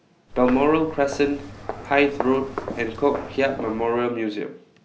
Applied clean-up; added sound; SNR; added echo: none; Walk, footsteps; 11 dB; none.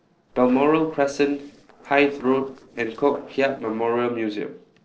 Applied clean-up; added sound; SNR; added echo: neural separator model SepFormer DNS4.